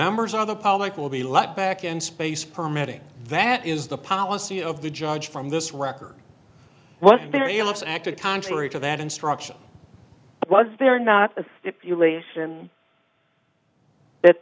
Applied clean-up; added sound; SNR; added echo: none; none; none; none.